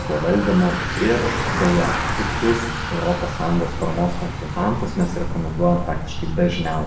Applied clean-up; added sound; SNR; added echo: none; Bicycle; 3 dB; reverberation time 0.8 s.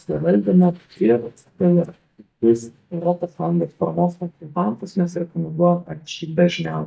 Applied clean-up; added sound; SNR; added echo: neural mask model DeepFilterNet 3.